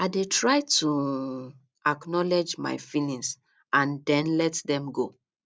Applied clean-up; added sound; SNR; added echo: none; none; none; none.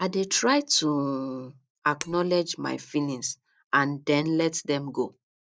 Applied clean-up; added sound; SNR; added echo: neural mask model DeepFilterNet 3.